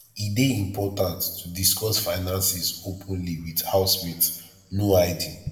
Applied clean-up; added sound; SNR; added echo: none; none; none; reverberation time 0.7 s.